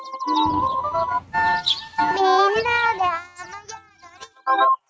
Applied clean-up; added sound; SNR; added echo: neural mask model RNNoise.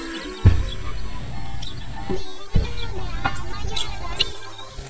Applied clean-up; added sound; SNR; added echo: neural mask model DeepFilterNet 3.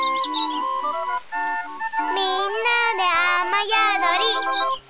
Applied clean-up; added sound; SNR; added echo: none; none; none; none.